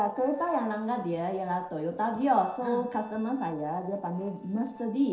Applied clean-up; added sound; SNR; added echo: neural separator model SepFormer DNS4.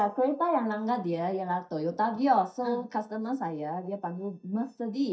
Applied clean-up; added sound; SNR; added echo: neural mask model DeepFilterNet 3.